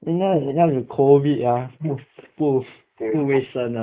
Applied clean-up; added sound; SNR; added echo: neural mask model Resemble Enhance denoiser.